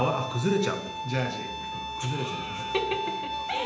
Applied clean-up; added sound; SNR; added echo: none; Bowed string instrument; 5 dB; reverberation time 0.9 s.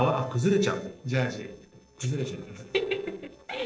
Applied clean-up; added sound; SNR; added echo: neural separator model SepFormer DNS4.